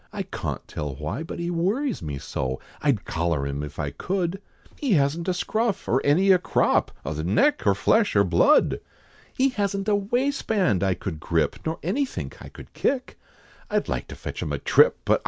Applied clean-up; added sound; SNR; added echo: none; none; none; none.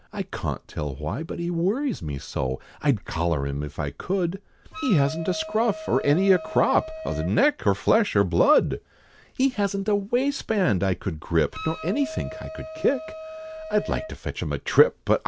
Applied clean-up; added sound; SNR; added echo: none; Wind instrument, woodwind instrument; 13 dB; none.